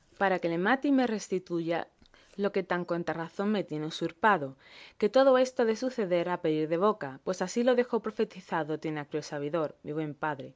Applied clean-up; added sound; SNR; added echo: none; none; none; none.